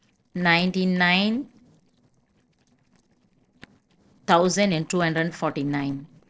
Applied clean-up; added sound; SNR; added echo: neural separator model SepFormer DNS4.